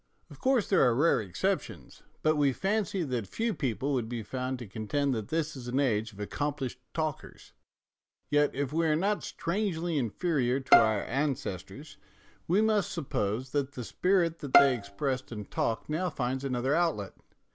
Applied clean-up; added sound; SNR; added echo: none; Bowed string instrument; 3 dB; none.